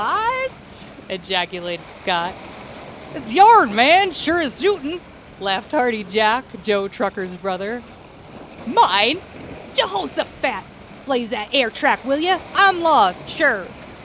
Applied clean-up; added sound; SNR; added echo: none; Waves, surf; 19 dB; none.